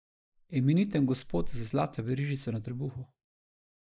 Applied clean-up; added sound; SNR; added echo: neural mask model Resemble Enhance denoiser.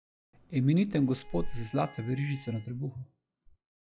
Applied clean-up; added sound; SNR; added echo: classical method log-MMSE.